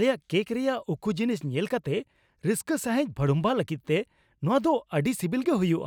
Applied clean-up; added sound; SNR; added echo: none; none; none; none.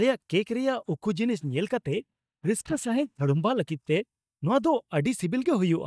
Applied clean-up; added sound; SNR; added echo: neural mask model DeepFilterNet 3.